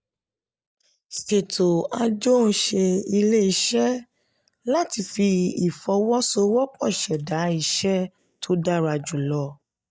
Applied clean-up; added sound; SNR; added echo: neural mask model DeepFilterNet 3.